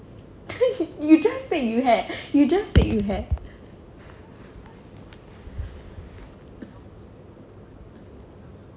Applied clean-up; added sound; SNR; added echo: none; none; none; none.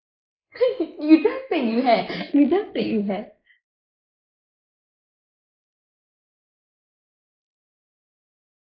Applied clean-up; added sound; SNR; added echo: neural mask model Resemble Enhance denoiser.